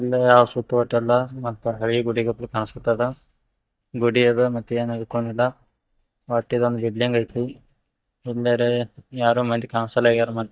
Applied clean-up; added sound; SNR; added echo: neural mask model DeepFilterNet 3.